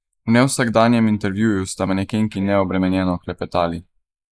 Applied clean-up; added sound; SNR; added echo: neural mask model Resemble Enhance denoiser.